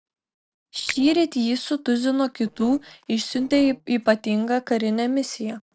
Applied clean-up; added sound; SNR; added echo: neural separator model SepFormer DNS4.